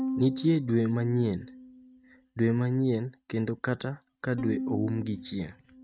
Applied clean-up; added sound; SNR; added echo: neural mask model RNNoise.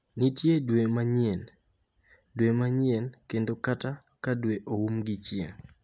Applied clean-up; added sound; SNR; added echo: none; none; none; none.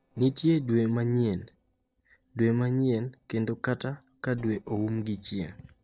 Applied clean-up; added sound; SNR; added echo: neural separator model SepFormer DNS4.